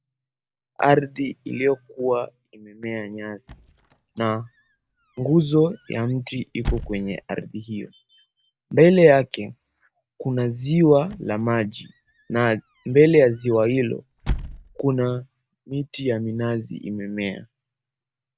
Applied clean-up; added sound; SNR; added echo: none; Squeak / Slam / Wood; 12 dB; none.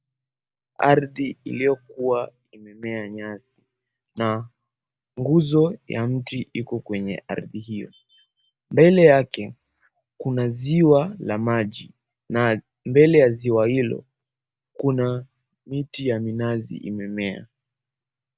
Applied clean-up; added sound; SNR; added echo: none; none; none; none.